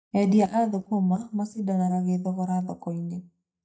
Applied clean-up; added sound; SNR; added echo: neural mask model DeepFilterNet 3.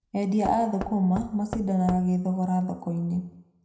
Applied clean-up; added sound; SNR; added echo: none; Knock / Wood; 13 dB; reverberation time 0.7 s.